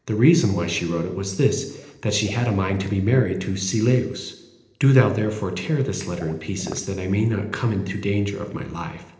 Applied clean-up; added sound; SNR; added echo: neural separator model SepFormer DNS4.